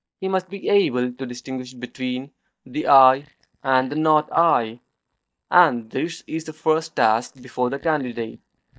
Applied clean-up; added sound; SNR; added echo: neural mask model DeepFilterNet 3.